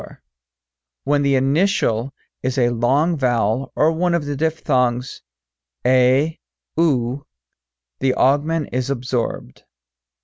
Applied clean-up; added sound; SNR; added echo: none; none; none; none.